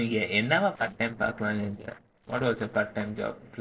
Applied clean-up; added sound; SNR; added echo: neural separator model SepFormer DNS4.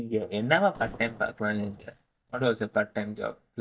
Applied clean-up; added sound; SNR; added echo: neural mask model DeepFilterNet 3.